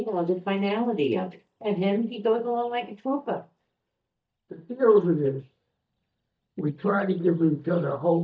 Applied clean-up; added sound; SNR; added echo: neural mask model DeepFilterNet 3.